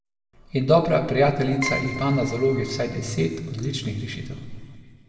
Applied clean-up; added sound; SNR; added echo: none; Keyboard (musical); 11 dB; reverberation time 1.8 s.